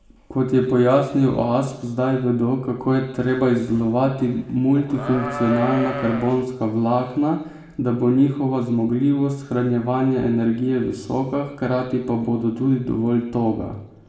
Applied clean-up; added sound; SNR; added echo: none; Livestock, farm animals, working animals; 7 dB; reverberation time 0.7 s.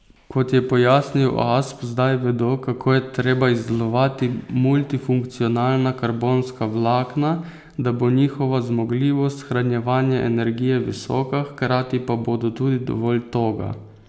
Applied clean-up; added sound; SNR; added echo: none; none; none; none.